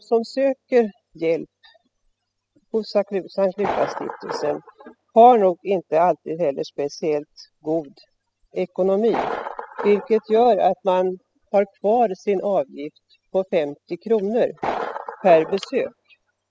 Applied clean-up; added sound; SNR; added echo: classical method spectral subtraction.